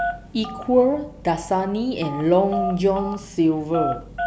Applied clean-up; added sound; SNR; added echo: none; Telephone; 9 dB; none.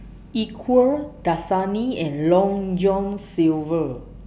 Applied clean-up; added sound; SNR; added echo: none; none; none; none.